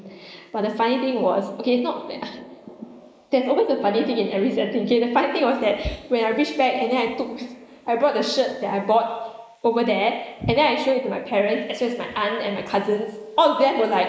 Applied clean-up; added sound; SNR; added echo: neural mask model Resemble Enhance denoiser.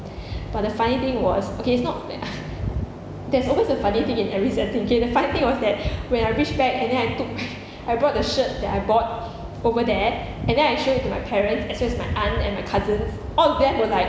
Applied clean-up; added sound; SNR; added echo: none; none; none; none.